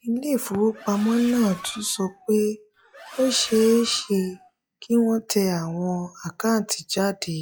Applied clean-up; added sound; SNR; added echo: classical method log-MMSE.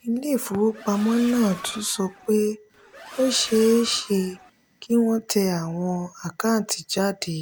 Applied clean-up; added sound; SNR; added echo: none; Accelerating, revving, vroom; 16 dB; none.